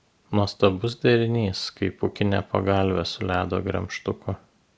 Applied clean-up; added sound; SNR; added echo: none; none; none; none.